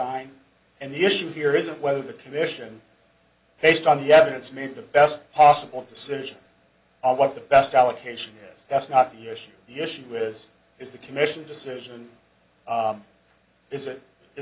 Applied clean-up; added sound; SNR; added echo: none; none; none; none.